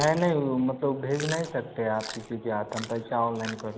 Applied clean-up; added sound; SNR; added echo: none; Chewing, mastication; 15 dB; none.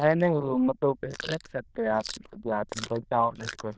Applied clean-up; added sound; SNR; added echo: neural diffusion model UNIVERSE++.